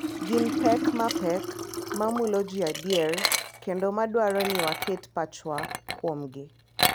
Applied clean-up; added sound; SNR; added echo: none; Liquid; 2 dB; none.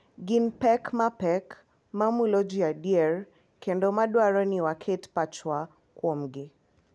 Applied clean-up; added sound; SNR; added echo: none; none; none; none.